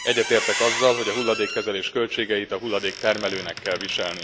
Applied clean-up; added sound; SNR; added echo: none; Squeak; 7 dB; none.